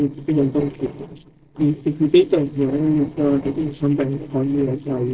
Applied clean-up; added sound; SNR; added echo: neural separator model SepFormer DNS4.